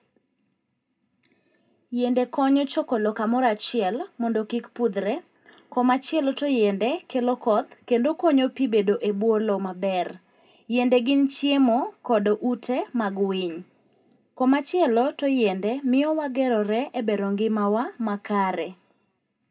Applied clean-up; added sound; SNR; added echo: none; none; none; reverberation time 0.2 s.